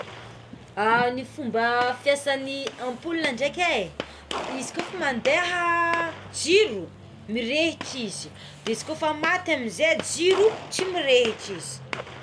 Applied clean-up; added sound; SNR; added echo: none; Gunshot, gunfire; 13 dB; none.